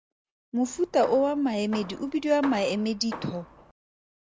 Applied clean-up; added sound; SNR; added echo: none; Hammer; 15 dB; none.